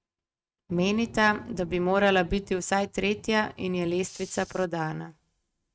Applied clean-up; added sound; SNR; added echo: neural mask model RNNoise.